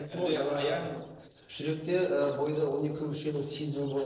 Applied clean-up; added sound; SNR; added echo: neural separator model SepFormer DNS4.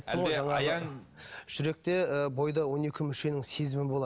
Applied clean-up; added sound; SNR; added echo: none; none; none; none.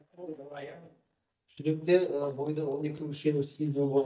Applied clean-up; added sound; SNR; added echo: neural mask model DeepFilterNet 3.